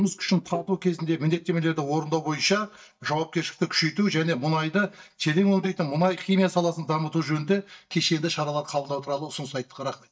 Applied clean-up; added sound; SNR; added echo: neural mask model DeepFilterNet 3.